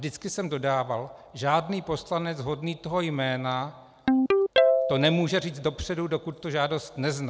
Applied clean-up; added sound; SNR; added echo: none; Ringtone; 2 dB; none.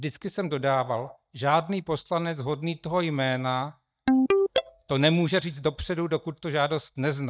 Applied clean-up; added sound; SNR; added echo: neural mask model DeepFilterNet 3.